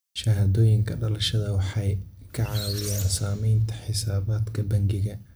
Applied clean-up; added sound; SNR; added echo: none; Squeak; 15 dB; none.